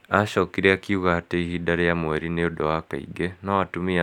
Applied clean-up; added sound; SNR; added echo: none; none; none; none.